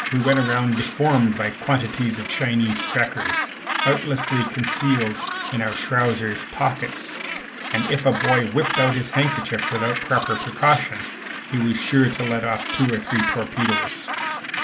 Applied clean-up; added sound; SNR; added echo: none; Gull, seagull; 5 dB; none.